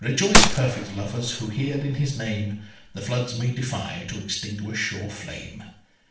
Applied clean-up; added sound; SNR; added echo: none; Gunshot, gunfire; -4 dB; reverberation time 0.5 s.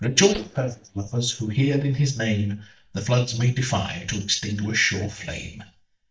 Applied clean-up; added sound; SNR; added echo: neural mask model DeepFilterNet 3.